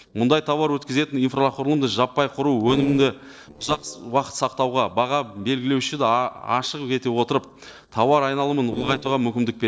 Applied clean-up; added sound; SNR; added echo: neural separator model SepFormer DNS4.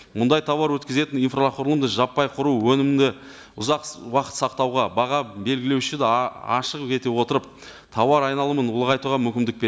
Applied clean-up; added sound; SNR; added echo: none; none; none; none.